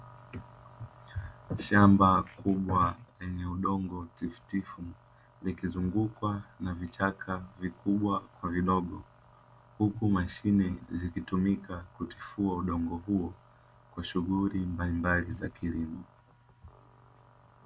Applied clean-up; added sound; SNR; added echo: none; none; none; none.